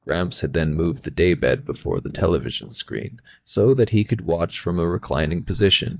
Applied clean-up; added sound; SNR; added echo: neural mask model DeepFilterNet 3.